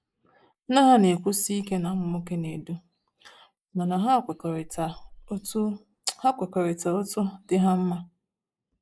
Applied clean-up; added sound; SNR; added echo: neural mask model Resemble Enhance denoiser.